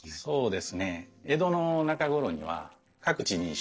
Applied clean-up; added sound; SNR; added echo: neural separator model SepFormer DNS4.